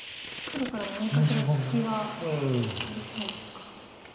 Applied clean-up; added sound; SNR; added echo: none; Fire; 11 dB; reverberation time 2.1 s.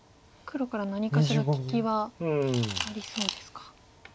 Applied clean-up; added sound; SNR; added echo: none; none; none; none.